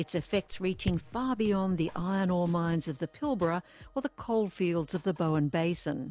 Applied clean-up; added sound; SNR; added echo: none; Raindrop / Drip; 11 dB; none.